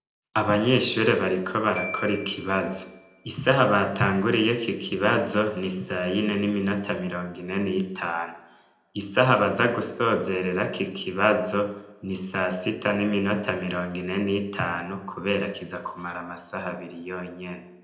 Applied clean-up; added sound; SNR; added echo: none; Glockenspiel; 16 dB; reverberation time 0.7 s.